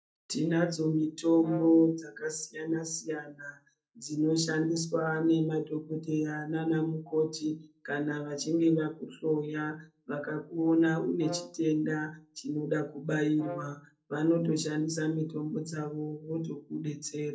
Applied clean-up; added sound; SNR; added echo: neural separator model SepFormer DNS4.